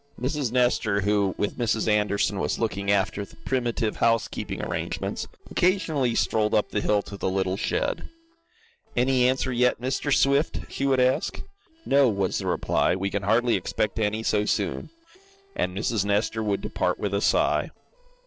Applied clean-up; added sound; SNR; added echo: neural separator model SepFormer DNS4.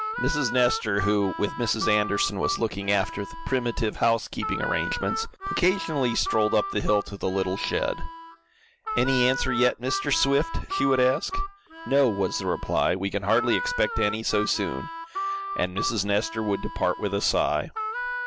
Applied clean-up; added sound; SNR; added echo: none; Harmonica; 7 dB; none.